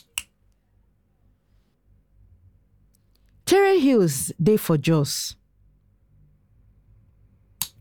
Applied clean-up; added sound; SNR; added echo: none; none; none; none.